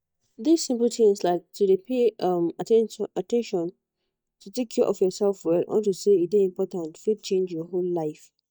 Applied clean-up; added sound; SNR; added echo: neural mask model DeepFilterNet 3.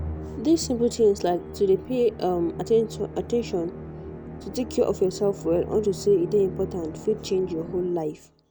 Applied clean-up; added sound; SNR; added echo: none; Musical instrument; 12 dB; none.